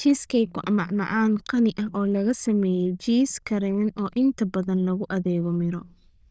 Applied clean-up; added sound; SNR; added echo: neural diffusion model UNIVERSE++.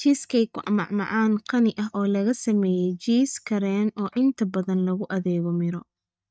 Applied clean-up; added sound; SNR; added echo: neural mask model DeepFilterNet 3.